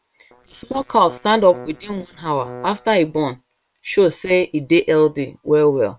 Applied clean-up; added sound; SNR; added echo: neural separator model SepFormer WHAM!.